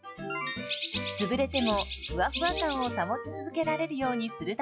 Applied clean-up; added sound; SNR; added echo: classical method log-MMSE.